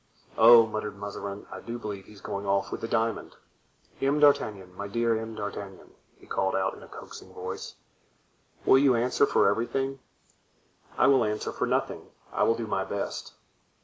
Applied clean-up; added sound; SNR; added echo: none; none; none; none.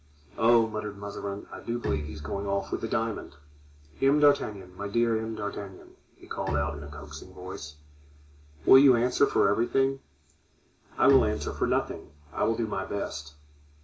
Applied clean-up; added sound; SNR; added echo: none; Bowed string instrument; 13 dB; reverberation time 0.2 s.